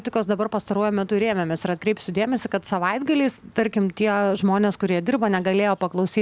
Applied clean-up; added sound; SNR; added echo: none; none; none; none.